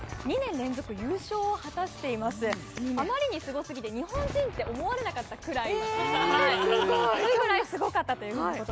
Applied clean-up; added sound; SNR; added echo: none; Cheering / Fireworks; 16 dB; none.